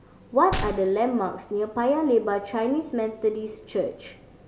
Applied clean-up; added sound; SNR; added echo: none; Gunshot, gunfire; 11 dB; none.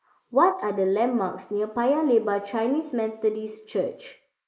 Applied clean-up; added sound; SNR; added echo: neural mask model Resemble Enhance denoiser.